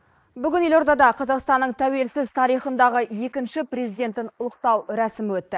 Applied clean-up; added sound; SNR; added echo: neural mask model Resemble Enhance denoiser.